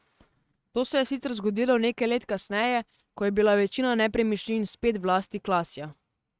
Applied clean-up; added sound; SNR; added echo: neural mask model RNNoise.